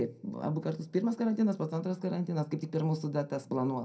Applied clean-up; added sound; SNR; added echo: none; none; none; reverberation time 0.2 s.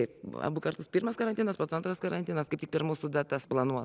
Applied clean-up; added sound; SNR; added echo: none; none; none; none.